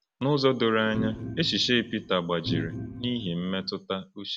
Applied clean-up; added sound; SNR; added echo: none; Organ; 7 dB; none.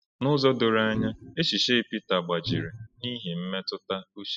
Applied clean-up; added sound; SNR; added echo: classical method spectral subtraction.